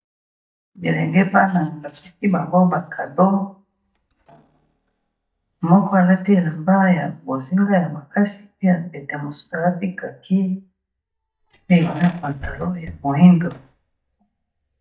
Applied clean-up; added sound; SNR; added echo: neural mask model DeepFilterNet 3.